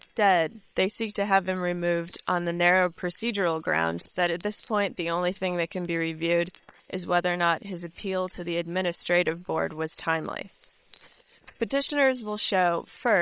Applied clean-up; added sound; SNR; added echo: neural separator model SepFormer WHAM!.